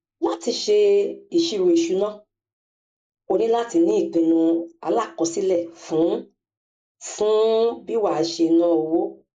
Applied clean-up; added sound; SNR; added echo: neural mask model Resemble Enhance denoiser.